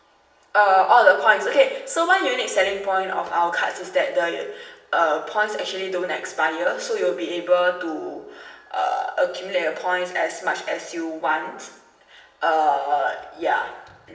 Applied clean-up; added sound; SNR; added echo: none; none; none; reverberation time 0.9 s.